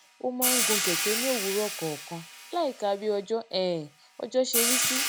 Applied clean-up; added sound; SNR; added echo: none; Hi-hat; 0 dB; none.